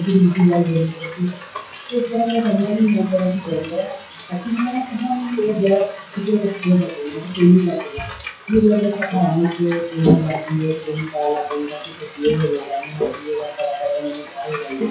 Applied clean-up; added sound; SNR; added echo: classical method WPE with log-MMSE.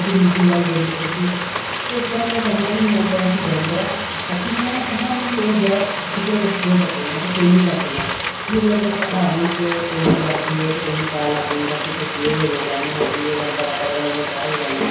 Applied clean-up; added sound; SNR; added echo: none; Frying (food); 5 dB; reverberation time 0.7 s.